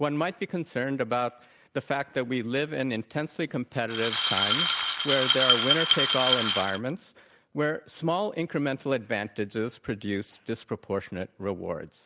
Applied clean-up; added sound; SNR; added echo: none; Glass; -4 dB; none.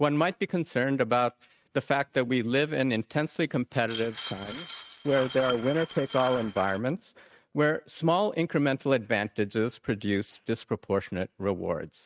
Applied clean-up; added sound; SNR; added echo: neural mask model RNNoise.